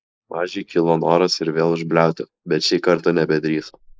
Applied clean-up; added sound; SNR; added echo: neural mask model Resemble Enhance denoiser.